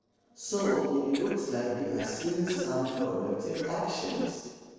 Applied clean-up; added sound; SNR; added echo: neural separator model SepFormer DNS4.